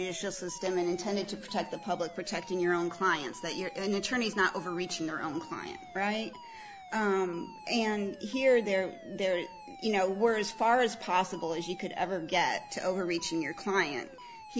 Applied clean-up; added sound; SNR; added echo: none; Alarm; 17 dB; none.